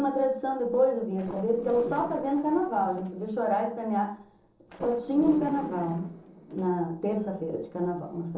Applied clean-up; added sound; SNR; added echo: neural separator model SepFormer DNS4.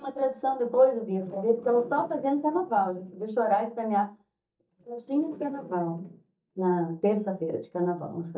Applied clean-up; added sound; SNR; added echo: neural mask model DeepFilterNet 3.